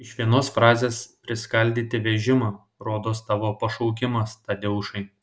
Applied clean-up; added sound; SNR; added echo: none; none; none; none.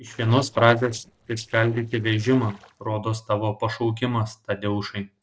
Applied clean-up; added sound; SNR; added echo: neural separator model SepFormer DNS4.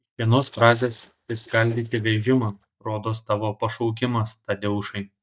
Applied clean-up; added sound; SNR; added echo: neural mask model DeepFilterNet 3.